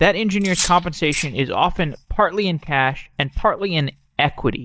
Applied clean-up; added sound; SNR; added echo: neural mask model DeepFilterNet 3.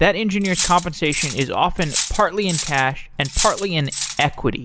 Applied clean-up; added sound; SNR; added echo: none; Cutlery, silverware; 7 dB; none.